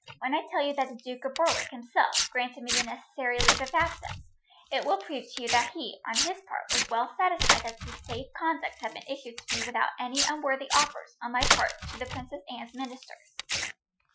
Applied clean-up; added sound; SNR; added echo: classical method Wiener filter.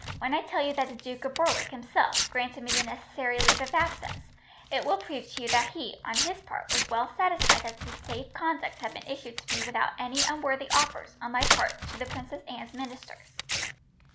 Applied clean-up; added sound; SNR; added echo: none; Tearing; 1 dB; none.